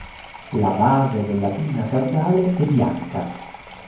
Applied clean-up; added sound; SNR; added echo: none; Sink (filling or washing) / Water tap, faucet; 18 dB; reverberation time 0.9 s.